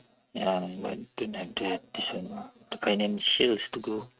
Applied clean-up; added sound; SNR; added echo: neural mask model RNNoise.